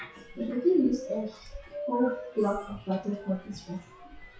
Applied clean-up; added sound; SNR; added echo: classical method WPE with log-MMSE.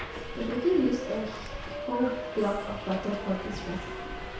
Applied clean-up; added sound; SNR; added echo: none; Subway, metro, underground; 7 dB; reverberation time 0.7 s.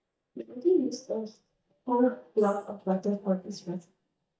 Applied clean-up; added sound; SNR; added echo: neural mask model DeepFilterNet 3.